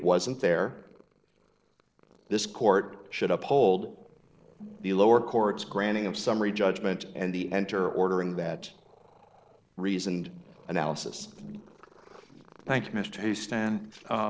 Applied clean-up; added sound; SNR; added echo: neural separator model SepFormer DNS4.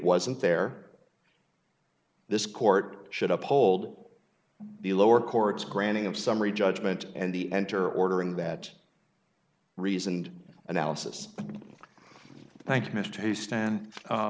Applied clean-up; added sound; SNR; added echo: none; none; none; none.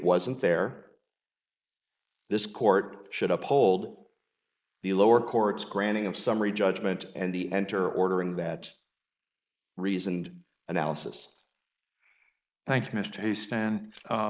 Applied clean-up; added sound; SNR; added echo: neural mask model Resemble Enhance denoiser.